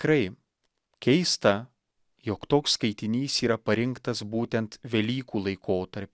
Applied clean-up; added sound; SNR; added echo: none; none; none; none.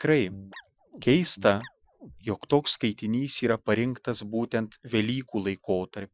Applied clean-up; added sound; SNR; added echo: classical method Wiener filter.